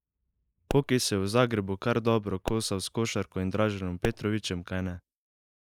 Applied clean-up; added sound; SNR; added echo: neural mask model Resemble Enhance denoiser.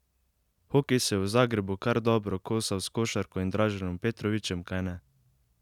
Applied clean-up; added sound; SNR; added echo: none; none; none; none.